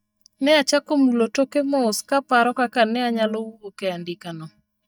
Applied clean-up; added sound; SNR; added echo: neural mask model DeepFilterNet 3.